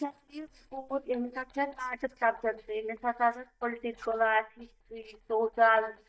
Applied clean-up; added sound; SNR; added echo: neural mask model DeepFilterNet 3.